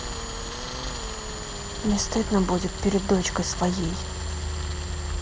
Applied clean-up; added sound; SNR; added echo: none; Tools; 9 dB; none.